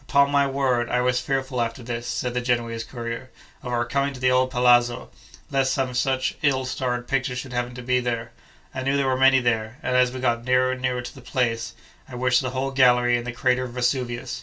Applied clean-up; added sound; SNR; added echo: none; none; none; reverberation time 0.2 s.